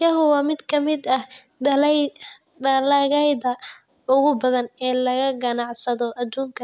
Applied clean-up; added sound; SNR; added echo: none; none; none; none.